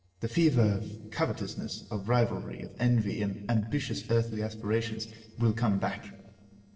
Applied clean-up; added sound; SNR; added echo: neural separator model SepFormer DNS4.